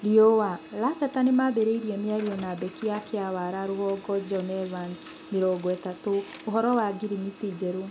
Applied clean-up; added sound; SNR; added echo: none; Printer; 18 dB; none.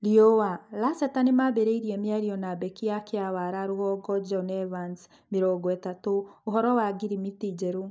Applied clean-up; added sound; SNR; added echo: none; none; none; none.